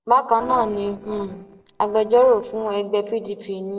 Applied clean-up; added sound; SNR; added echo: neural separator model SepFormer DNS4.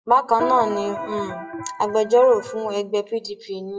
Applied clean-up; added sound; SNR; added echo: classical method WPE with log-MMSE.